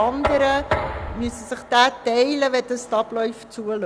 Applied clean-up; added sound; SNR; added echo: none; Knock; 8 dB; none.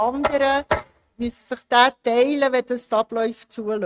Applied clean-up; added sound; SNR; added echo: neural mask model RNNoise.